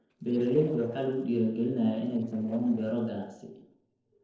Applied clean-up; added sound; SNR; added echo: neural separator model SepFormer DNS4.